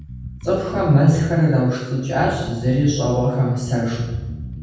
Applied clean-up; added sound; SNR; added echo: none; Bass guitar; 14 dB; reverberation time 1.2 s.